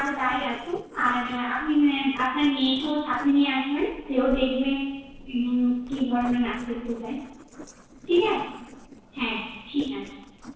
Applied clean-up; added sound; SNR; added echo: neural separator model SepFormer DNS4.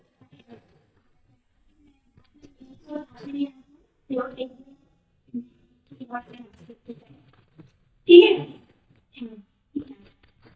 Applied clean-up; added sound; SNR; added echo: neural mask model DeepFilterNet 3.